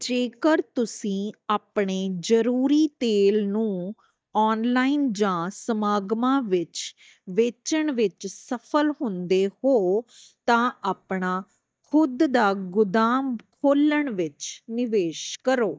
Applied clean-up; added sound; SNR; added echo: neural mask model DeepFilterNet 3.